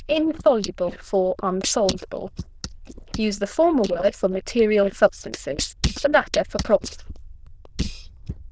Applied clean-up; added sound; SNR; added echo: neural diffusion model UNIVERSE++.